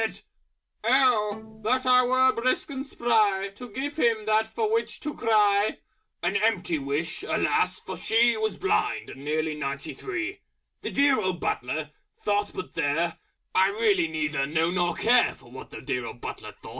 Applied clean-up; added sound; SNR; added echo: none; Bowed string instrument; 18 dB; none.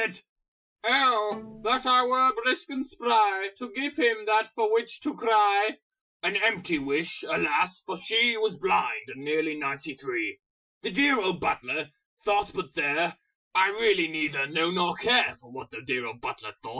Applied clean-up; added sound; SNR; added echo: classical method Wiener filter.